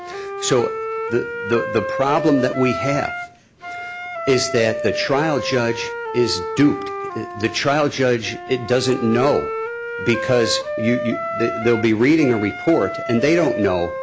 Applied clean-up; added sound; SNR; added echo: none; Wind instrument, woodwind instrument; 7 dB; none.